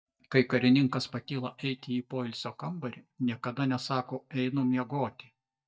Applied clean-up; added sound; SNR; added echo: neural mask model DeepFilterNet 3.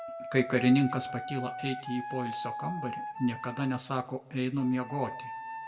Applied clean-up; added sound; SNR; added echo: none; Wind instrument, woodwind instrument; 9 dB; reverberation time 0.6 s.